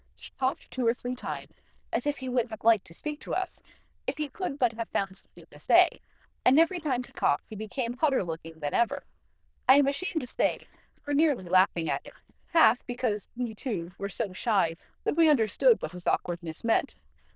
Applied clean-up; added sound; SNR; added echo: neural diffusion model UNIVERSE++.